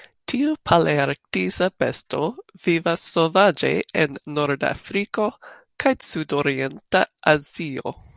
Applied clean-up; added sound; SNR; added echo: none; none; none; none.